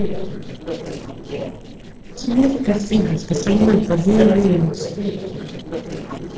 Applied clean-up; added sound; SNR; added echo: neural separator model SepFormer DNS4.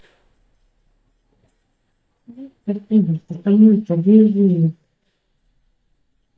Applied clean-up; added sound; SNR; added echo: neural mask model DeepFilterNet 3.